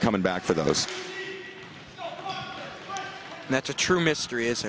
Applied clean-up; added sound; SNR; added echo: none; none; none; none.